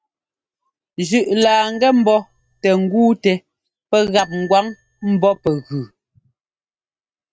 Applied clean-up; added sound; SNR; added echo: neural mask model RNNoise.